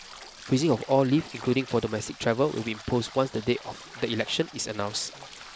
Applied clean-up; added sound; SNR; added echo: none; Sink (filling or washing) / Water tap, faucet + Bathtub (filling or washing); 17 dB; none.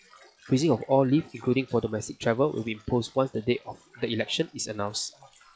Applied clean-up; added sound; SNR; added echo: classical method log-MMSE.